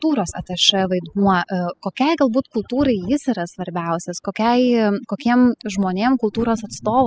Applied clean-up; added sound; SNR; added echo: classical method spectral subtraction.